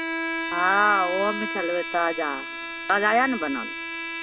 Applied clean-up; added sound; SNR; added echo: none; Bowed string instrument; 6 dB; none.